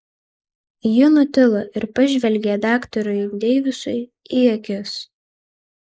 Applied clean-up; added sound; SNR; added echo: neural mask model Resemble Enhance denoiser.